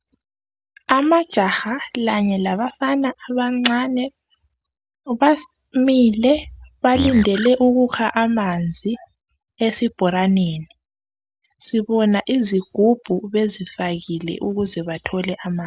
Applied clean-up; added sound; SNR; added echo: none; Animal; 9 dB; none.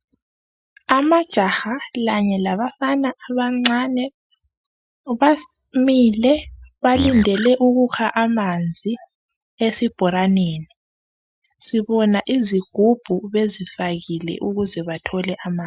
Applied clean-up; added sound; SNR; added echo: classical method Wiener filter.